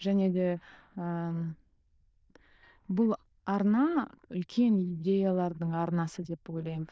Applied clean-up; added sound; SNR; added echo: neural diffusion model UNIVERSE++.